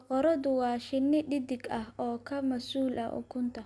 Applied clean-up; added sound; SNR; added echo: none; none; none; none.